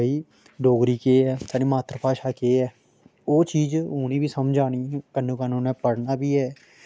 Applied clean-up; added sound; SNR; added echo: none; none; none; none.